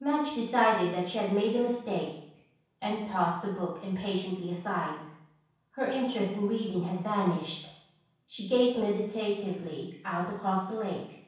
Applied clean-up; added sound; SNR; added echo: none; none; none; reverberation time 0.7 s.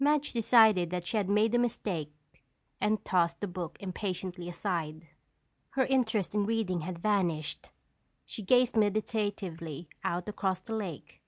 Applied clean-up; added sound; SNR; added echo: none; none; none; none.